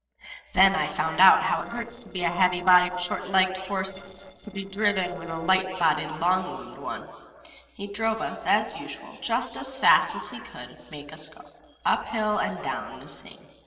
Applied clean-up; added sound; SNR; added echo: neural separator model SepFormer DNS4.